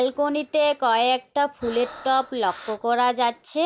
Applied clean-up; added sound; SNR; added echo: none; Breathing; 19 dB; none.